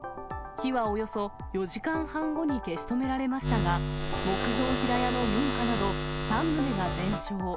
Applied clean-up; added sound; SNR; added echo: none; Buzz; 0 dB; none.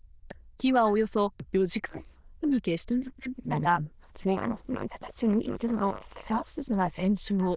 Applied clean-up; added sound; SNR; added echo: neural diffusion model UNIVERSE++.